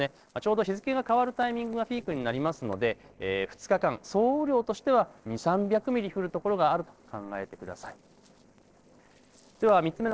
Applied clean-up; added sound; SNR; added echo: neural separator model SepFormer DNS4.